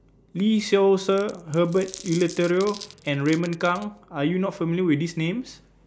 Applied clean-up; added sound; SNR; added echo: none; Glass; 20 dB; none.